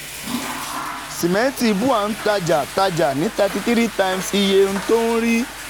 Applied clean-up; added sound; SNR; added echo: none; Toilet flush / Water; 11 dB; none.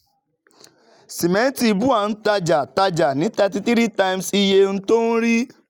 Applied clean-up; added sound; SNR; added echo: none; none; none; none.